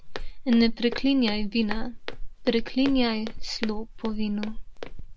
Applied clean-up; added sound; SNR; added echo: none; Walk, footsteps; 4 dB; none.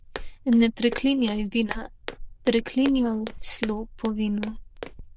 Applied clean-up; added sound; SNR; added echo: neural diffusion model UNIVERSE++.